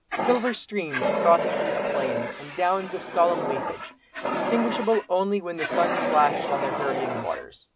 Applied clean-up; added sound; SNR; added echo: none; Fire; 2 dB; none.